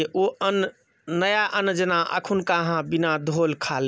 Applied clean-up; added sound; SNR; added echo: none; none; none; none.